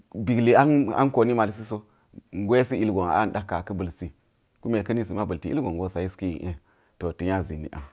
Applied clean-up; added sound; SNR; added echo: none; none; none; none.